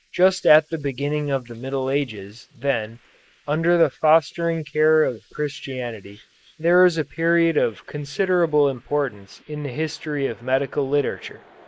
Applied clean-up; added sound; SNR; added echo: neural mask model Resemble Enhance denoiser.